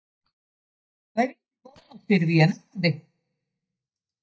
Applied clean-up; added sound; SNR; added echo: neural mask model DeepFilterNet 3.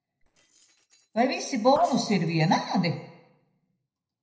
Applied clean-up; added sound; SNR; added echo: neural separator model SepFormer DNS4.